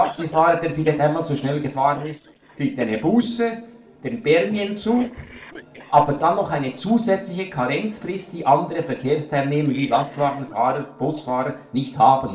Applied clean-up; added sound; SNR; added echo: neural separator model SepFormer DNS4.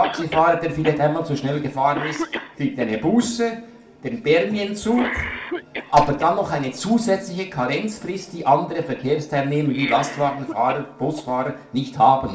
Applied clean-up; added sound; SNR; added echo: none; Cough; 13 dB; reverberation time 0.4 s.